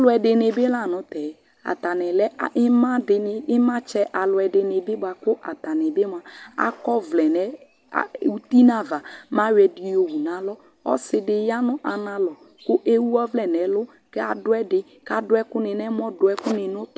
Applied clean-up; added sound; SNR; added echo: none; none; none; none.